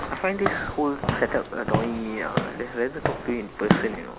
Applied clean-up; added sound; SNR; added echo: none; Walk, footsteps / Siren; 1 dB; none.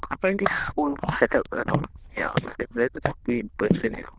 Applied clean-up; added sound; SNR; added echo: neural diffusion model UNIVERSE++.